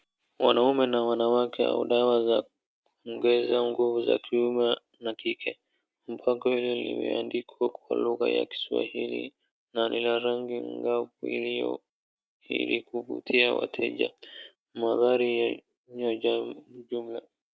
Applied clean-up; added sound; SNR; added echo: none; none; none; none.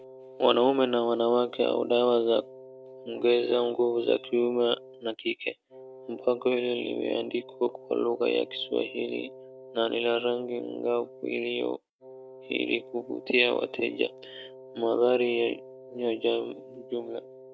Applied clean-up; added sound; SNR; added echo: none; Wind instrument, woodwind instrument; 19 dB; none.